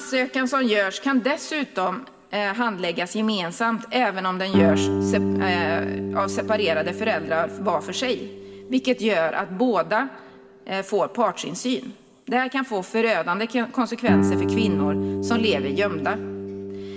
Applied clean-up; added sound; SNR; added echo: none; Guitar; 4 dB; reverberation time 1.4 s.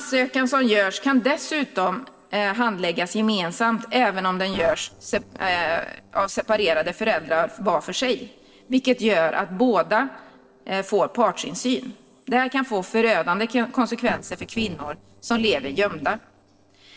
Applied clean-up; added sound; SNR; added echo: neural separator model SepFormer DNS4.